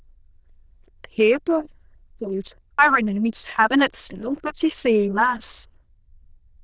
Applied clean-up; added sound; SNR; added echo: neural diffusion model UNIVERSE++.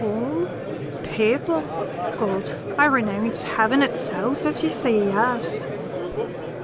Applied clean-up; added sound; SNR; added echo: none; Crowd; 5 dB; none.